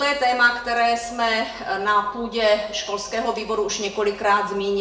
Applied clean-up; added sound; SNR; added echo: none; none; none; reverberation time 0.6 s.